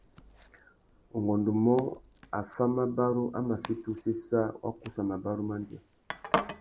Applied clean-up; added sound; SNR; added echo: none; Domestic sounds, home sounds; 10 dB; none.